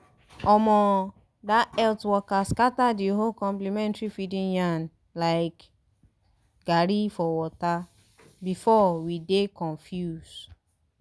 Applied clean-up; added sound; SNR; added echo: none; none; none; none.